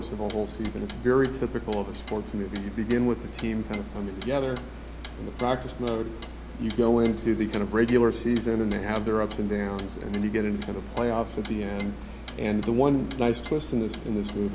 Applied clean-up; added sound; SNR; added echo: none; Clock; 11 dB; none.